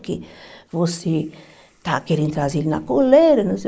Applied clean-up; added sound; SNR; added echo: neural mask model Resemble Enhance denoiser.